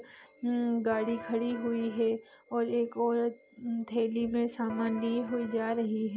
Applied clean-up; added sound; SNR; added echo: none; Electric guitar; 13 dB; none.